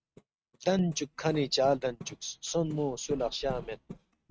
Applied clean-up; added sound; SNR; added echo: neural mask model RNNoise.